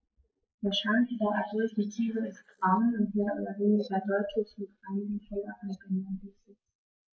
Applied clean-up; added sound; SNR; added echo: neural mask model Resemble Enhance denoiser.